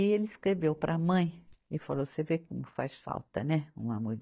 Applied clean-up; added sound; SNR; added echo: neural mask model DeepFilterNet 3.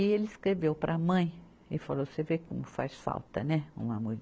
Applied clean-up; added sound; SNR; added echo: none; none; none; none.